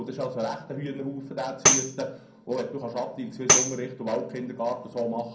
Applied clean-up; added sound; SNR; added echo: none; Tambourine; -5 dB; reverberation time 0.5 s.